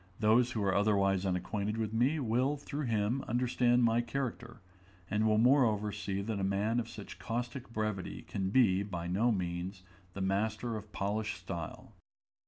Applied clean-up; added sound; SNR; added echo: none; none; none; none.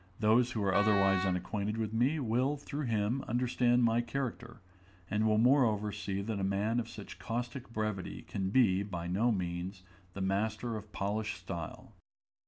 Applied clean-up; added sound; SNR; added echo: none; Wind instrument, woodwind instrument; 6 dB; none.